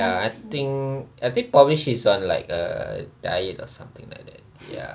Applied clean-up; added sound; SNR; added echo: none; none; none; none.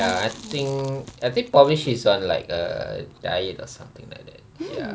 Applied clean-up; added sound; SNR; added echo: none; Chewing, mastication; 17 dB; none.